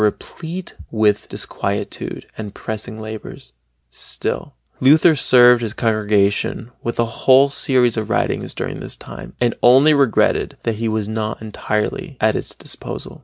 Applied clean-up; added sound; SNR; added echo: none; none; none; none.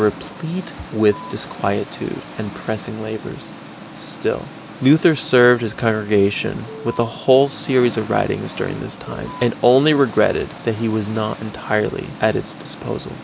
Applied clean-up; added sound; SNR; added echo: none; Alarm + Engine; 15 dB; none.